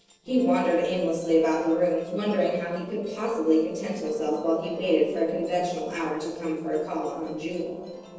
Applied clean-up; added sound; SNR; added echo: neural separator model SepFormer DNS4.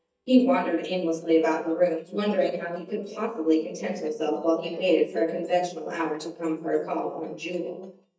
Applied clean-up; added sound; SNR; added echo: neural mask model DeepFilterNet 3.